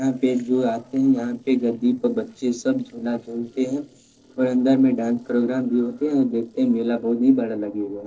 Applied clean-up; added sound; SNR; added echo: neural separator model SepFormer DNS4.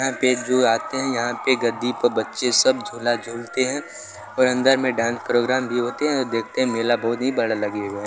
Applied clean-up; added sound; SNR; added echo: none; none; none; none.